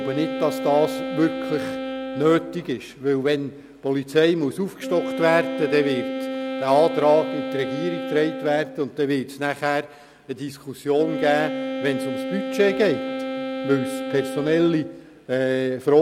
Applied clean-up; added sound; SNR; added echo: none; Wind instrument, woodwind instrument; 7 dB; none.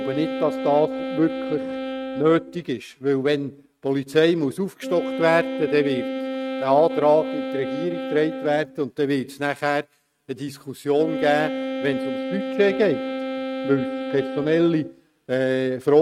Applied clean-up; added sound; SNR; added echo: neural mask model RNNoise.